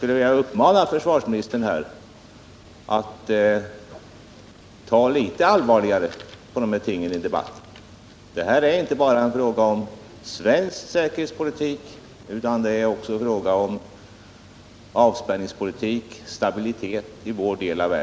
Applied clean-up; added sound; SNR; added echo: none; none; none; none.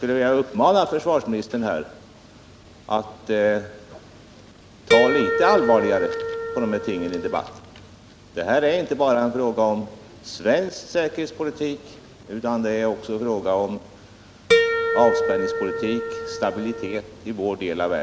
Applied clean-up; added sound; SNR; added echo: none; Harp; 0 dB; none.